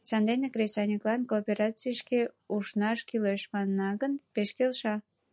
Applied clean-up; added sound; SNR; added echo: none; none; none; none.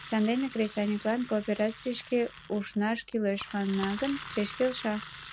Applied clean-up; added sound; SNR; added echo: none; Engine; 15 dB; none.